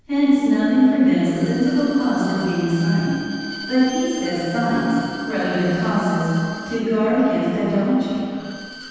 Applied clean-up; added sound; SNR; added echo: none; Bowed string instrument; 17 dB; reverberation time 2.1 s.